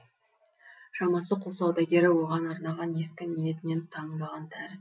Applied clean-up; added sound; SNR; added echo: none; none; none; none.